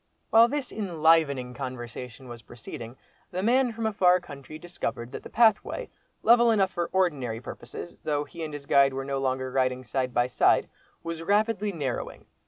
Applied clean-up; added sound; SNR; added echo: none; none; none; none.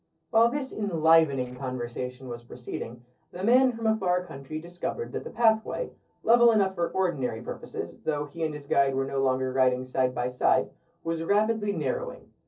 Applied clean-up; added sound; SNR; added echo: neural separator model SepFormer DNS4.